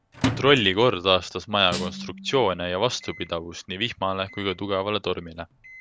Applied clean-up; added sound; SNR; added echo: none; Snare drum + Microwave oven; 11 dB; none.